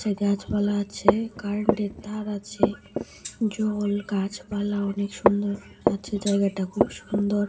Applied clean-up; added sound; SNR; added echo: none; Walk, footsteps; 3 dB; reverberation time 1.7 s.